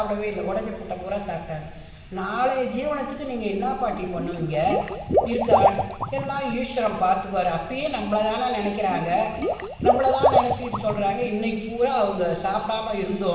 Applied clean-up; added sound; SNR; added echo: none; Water / Liquid; 1 dB; reverberation time 1.2 s.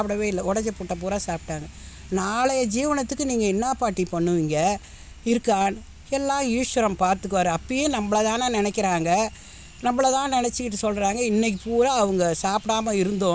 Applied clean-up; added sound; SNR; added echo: none; none; none; none.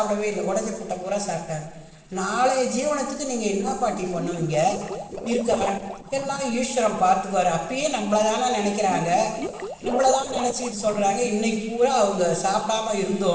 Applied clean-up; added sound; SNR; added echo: neural separator model SepFormer DNS4.